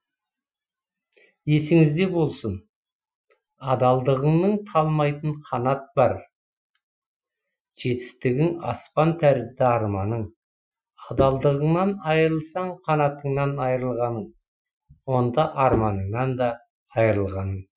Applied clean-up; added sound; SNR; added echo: classical method Wiener filter.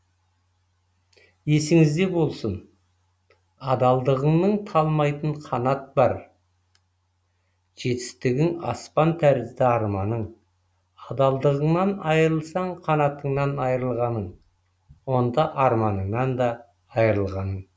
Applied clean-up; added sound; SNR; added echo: none; none; none; none.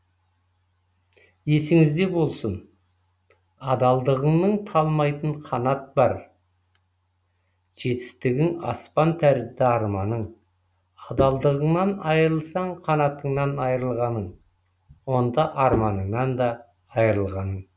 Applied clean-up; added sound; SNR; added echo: none; Bowed string instrument; 12 dB; none.